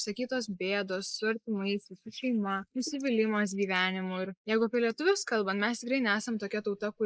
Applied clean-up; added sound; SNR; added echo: neural mask model Resemble Enhance denoiser.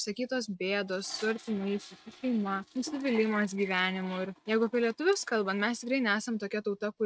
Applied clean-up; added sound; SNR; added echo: neural mask model RNNoise.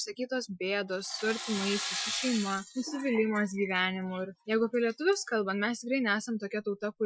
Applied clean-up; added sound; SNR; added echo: classical method Wiener filter.